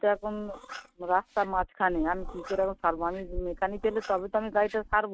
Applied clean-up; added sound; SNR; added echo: neural mask model RNNoise.